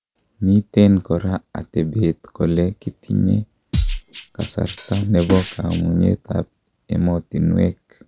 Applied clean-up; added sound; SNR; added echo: none; Drum kit; 6 dB; none.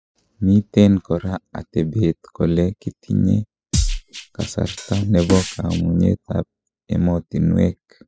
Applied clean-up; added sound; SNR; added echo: classical method spectral subtraction.